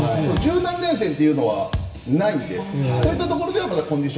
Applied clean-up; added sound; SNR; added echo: none; Thump, thud; 10 dB; reverberation time 1.1 s.